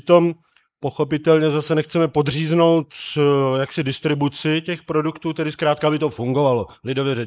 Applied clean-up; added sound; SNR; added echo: neural mask model Resemble Enhance denoiser.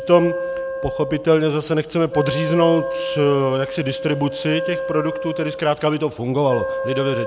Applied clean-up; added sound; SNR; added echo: none; Wind instrument, woodwind instrument; 7 dB; none.